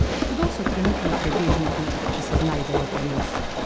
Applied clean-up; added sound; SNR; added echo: none; Run + Train; -4 dB; none.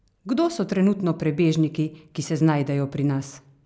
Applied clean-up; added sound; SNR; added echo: none; none; none; none.